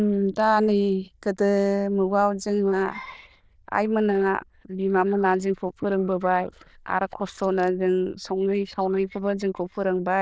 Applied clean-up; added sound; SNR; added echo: neural diffusion model UNIVERSE++.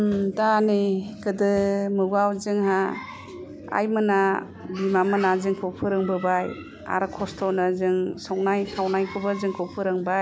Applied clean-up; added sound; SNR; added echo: none; none; none; none.